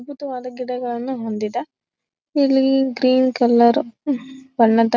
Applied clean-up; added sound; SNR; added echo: none; none; none; none.